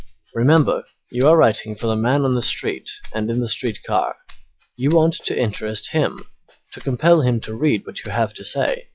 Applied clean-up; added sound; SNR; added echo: classical method log-MMSE.